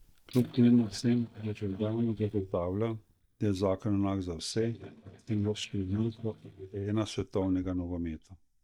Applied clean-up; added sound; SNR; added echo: neural mask model DeepFilterNet 3.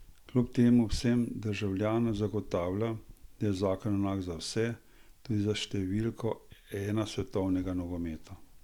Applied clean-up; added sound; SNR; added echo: none; none; none; none.